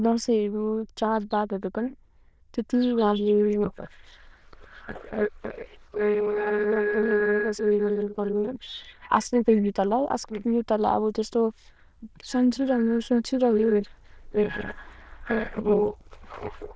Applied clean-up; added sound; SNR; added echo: neural diffusion model UNIVERSE++.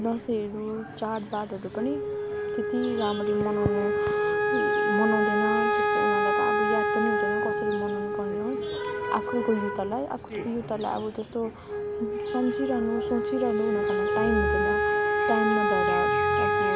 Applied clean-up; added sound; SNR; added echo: none; Wind instrument, woodwind instrument; -3 dB; none.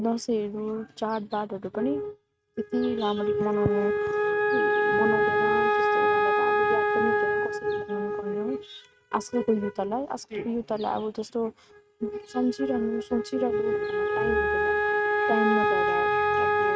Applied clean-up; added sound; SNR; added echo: neural mask model RNNoise.